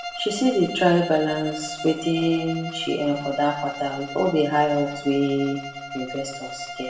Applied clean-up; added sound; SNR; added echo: none; Bowed string instrument; 11 dB; reverberation time 0.8 s.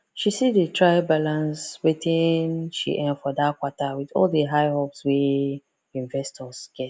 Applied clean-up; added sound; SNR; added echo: none; none; none; none.